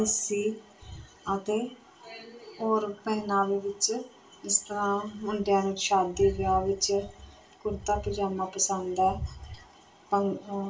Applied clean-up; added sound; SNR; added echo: none; none; none; reverberation time 0.2 s.